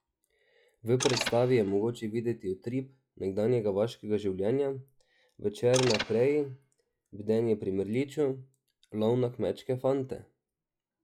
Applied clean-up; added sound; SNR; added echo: classical method log-MMSE.